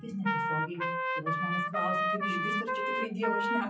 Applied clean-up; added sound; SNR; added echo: classical method WPE with log-MMSE.